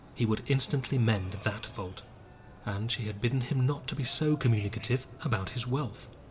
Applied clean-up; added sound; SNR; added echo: none; Chicken, rooster; 20 dB; reverberation time 0.3 s.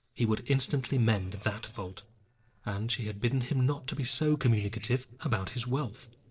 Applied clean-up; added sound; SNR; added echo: neural separator model SepFormer DNS4.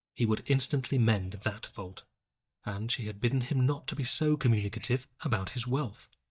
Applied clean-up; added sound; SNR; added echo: neural mask model DeepFilterNet 3.